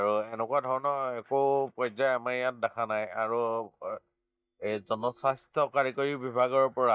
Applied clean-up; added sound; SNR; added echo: neural mask model DeepFilterNet 3.